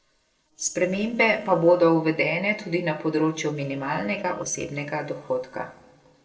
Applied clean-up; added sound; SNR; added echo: neural separator model SepFormer DNS4.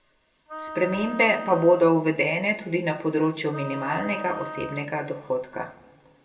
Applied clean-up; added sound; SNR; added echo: none; Wind instrument, woodwind instrument; 13 dB; reverberation time 0.8 s.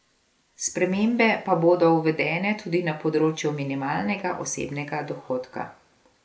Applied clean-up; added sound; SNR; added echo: none; none; none; none.